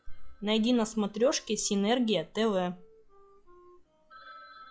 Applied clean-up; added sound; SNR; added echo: classical method log-MMSE.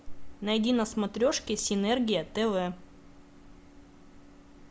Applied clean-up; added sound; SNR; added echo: none; none; none; none.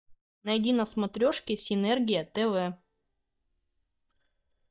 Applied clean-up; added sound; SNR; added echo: neural mask model DeepFilterNet 3.